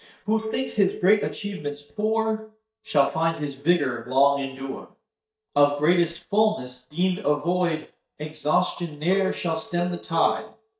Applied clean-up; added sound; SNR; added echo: neural mask model DeepFilterNet 3.